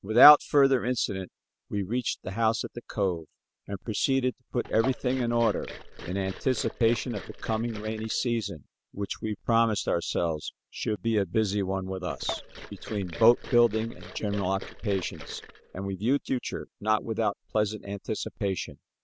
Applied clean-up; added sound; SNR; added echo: none; Liquid; 13 dB; none.